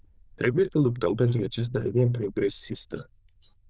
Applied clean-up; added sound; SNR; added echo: neural diffusion model UNIVERSE++.